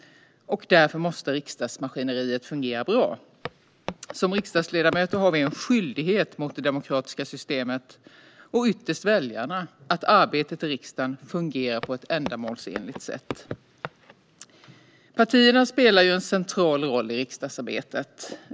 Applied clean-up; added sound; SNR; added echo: none; Walk, footsteps; 14 dB; none.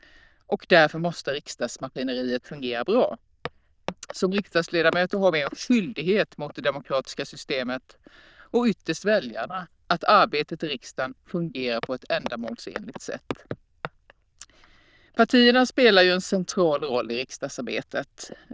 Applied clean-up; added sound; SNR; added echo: neural diffusion model UNIVERSE++.